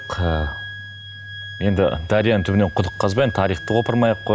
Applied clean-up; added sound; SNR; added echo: none; Wind instrument, woodwind instrument; 15 dB; none.